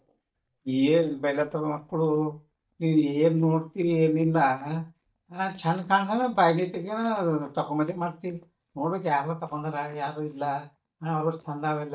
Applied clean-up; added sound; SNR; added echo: neural mask model DeepFilterNet 3.